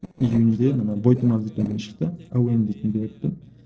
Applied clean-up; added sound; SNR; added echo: neural separator model SepFormer DNS4.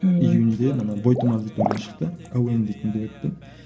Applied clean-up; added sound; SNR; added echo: none; Water / Liquid; 11 dB; reverberation time 2.4 s.